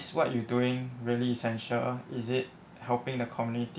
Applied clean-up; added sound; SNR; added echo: none; none; none; none.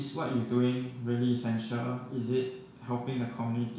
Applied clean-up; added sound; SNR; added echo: none; none; none; reverberation time 0.7 s.